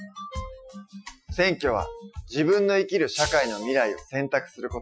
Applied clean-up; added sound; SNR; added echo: classical method Wiener filter.